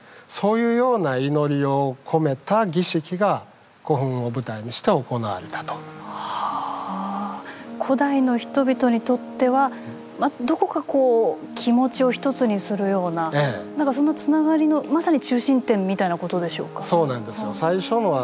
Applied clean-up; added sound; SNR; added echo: none; none; none; none.